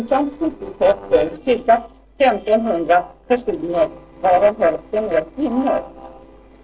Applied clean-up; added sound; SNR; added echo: neural separator model SepFormer DNS4.